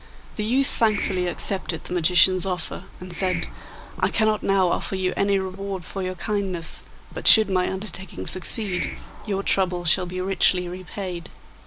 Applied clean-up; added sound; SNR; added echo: none; Hiss; 12 dB; none.